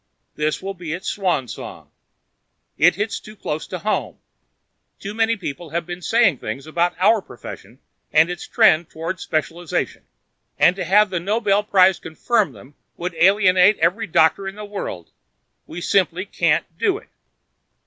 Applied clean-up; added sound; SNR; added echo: none; none; none; none.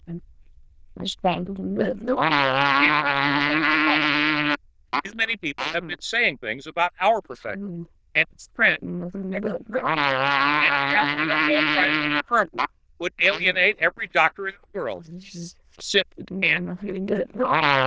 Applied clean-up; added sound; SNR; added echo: neural diffusion model UNIVERSE++.